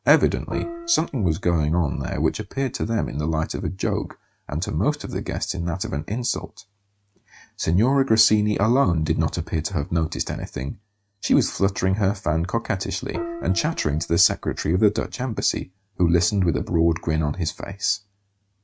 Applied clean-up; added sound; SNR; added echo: neural mask model RNNoise.